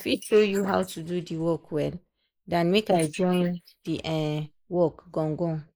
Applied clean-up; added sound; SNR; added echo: neural mask model Resemble Enhance denoiser.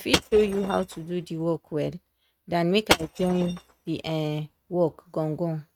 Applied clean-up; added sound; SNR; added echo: neural mask model RNNoise.